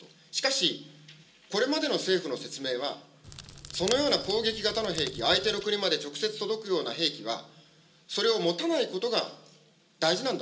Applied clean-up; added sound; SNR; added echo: none; Crackle; 12 dB; reverberation time 0.2 s.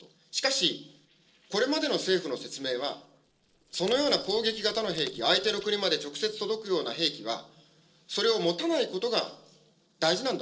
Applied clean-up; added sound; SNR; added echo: neural separator model SepFormer DNS4.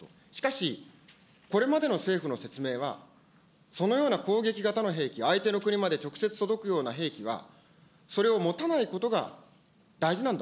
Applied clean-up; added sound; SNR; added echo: none; none; none; none.